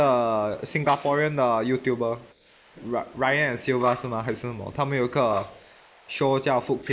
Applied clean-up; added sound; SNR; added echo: neural mask model Resemble Enhance denoiser.